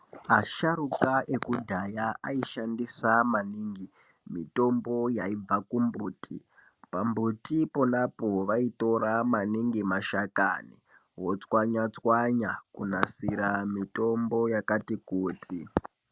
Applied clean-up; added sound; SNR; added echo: none; none; none; none.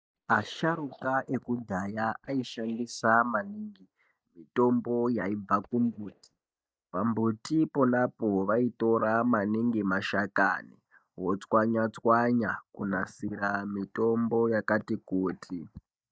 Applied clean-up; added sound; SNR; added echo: neural mask model DeepFilterNet 3.